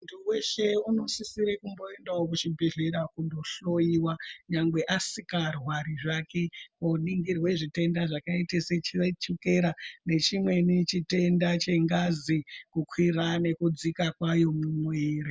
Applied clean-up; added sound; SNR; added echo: none; none; none; none.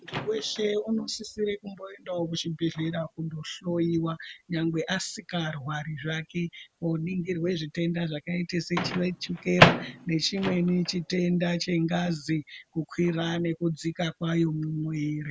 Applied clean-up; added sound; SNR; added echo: none; Microwave oven; 6 dB; none.